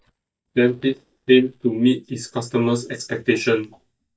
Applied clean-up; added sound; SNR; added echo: neural mask model DeepFilterNet 3.